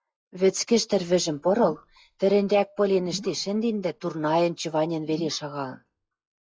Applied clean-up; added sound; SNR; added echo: classical method log-MMSE.